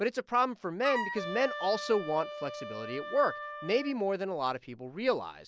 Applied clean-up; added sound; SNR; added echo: none; Wind instrument, woodwind instrument; 8 dB; none.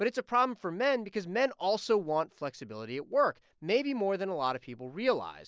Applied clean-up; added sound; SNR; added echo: none; none; none; none.